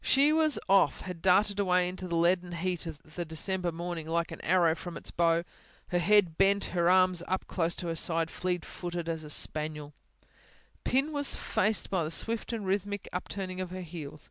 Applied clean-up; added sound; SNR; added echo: none; none; none; none.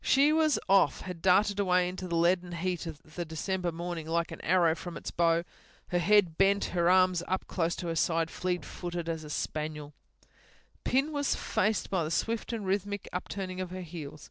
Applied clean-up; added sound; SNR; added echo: neural separator model SepFormer DNS4.